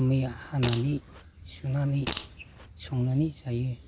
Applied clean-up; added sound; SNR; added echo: none; Fart; 11 dB; none.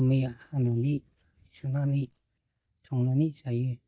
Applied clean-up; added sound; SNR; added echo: neural mask model DeepFilterNet 3.